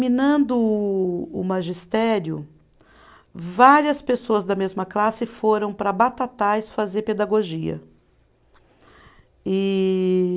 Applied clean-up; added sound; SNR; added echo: none; none; none; none.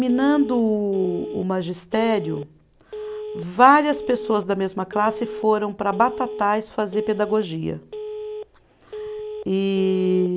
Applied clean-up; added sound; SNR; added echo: none; Telephone; 12 dB; none.